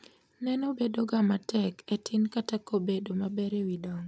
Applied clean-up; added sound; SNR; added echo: none; none; none; none.